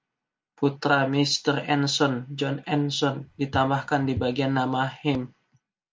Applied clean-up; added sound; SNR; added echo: none; Walk, footsteps / Bird vocalization, bird call, bird song; 15 dB; none.